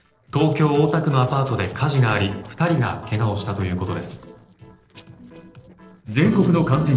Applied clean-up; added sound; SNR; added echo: neural separator model SepFormer DNS4.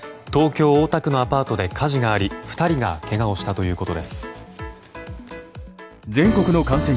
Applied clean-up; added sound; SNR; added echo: none; none; none; none.